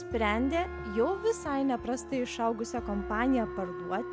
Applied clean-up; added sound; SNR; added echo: none; Wind instrument, woodwind instrument; 10 dB; none.